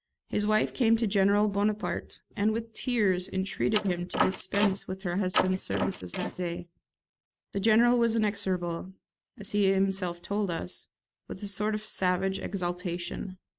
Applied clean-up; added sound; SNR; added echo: neural mask model RNNoise.